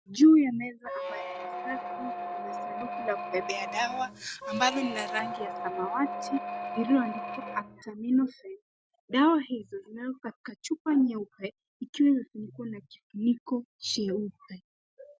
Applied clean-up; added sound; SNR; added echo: none; Squeak; 7 dB; none.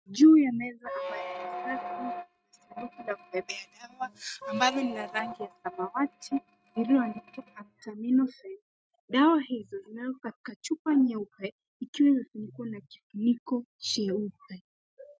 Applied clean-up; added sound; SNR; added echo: neural mask model RNNoise.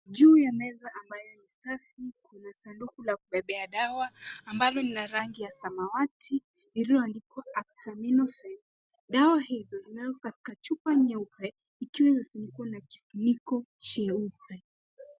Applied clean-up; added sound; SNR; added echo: none; none; none; none.